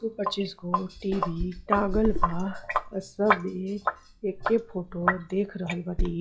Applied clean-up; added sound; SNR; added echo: classical method log-MMSE.